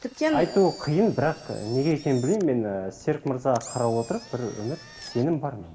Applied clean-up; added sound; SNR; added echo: none; Engine; 20 dB; reverberation time 2.3 s.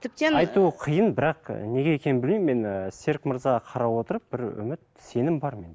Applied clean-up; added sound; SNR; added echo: none; none; none; none.